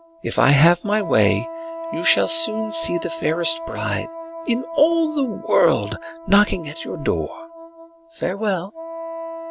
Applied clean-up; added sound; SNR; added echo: none; Wind instrument, woodwind instrument; 12 dB; none.